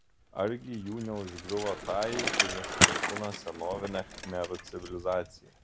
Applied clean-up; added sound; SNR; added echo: none; Bicycle; -2 dB; none.